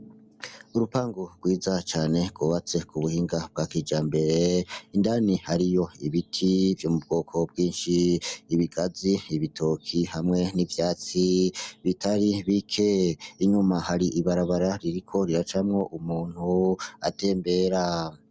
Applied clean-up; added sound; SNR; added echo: none; none; none; none.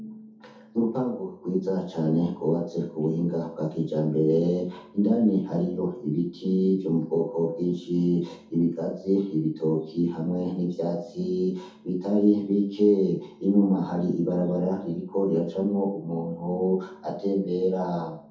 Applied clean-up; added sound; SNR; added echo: none; none; none; reverberation time 0.5 s.